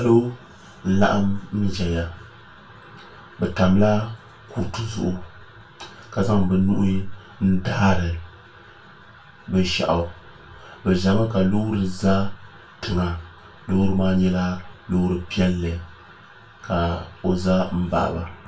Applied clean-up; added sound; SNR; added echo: none; none; none; reverberation time 0.2 s.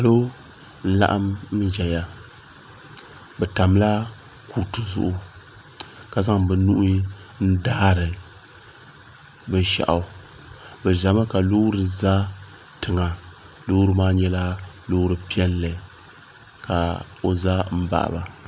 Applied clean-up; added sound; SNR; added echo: none; none; none; none.